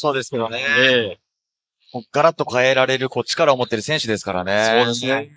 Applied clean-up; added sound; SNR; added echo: neural mask model Resemble Enhance denoiser.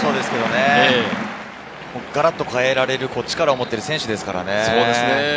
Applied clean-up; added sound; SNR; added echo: none; none; none; none.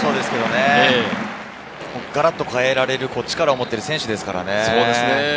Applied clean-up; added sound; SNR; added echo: none; Fart; 18 dB; none.